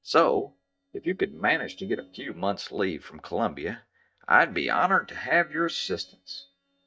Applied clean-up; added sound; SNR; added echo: neural mask model DeepFilterNet 3.